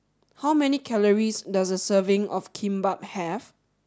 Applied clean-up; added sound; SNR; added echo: none; none; none; none.